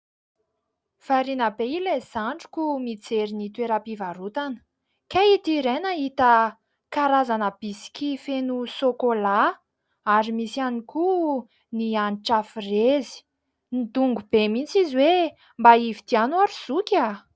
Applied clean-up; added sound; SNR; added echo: none; none; none; none.